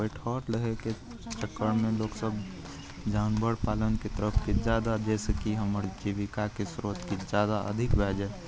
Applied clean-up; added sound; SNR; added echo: none; none; none; none.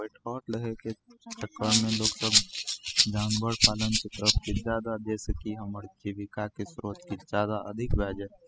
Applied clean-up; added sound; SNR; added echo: classical method spectral subtraction.